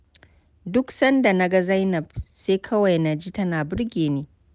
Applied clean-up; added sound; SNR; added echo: none; none; none; none.